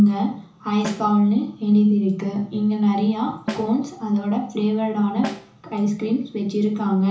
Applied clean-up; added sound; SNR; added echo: none; Snare drum; 14 dB; reverberation time 0.7 s.